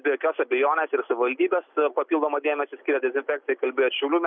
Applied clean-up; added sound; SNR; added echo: none; none; none; none.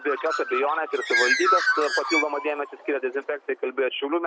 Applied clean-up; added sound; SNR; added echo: none; Bird; 1 dB; none.